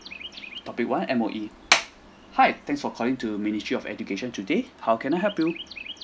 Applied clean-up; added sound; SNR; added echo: none; Chirp, tweet; 19 dB; none.